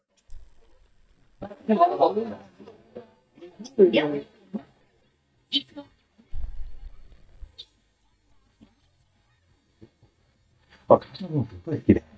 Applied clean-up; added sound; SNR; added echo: neural mask model DeepFilterNet 3.